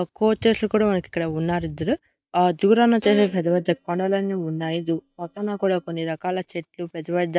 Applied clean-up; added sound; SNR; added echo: neural mask model DeepFilterNet 3.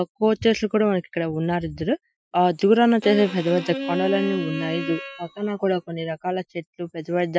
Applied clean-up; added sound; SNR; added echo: classical method Wiener filter.